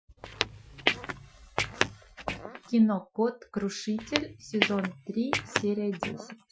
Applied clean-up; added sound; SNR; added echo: classical method Wiener filter.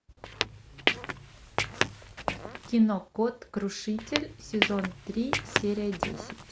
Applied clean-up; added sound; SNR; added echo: none; Squeak / Walk, footsteps; 1 dB; none.